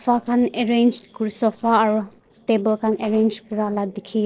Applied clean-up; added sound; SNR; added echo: neural separator model SepFormer DNS4.